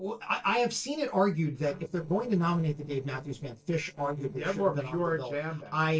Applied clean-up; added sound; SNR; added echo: neural separator model SepFormer DNS4.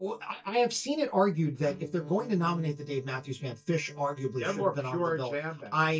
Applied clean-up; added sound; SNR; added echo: neural mask model DeepFilterNet 3.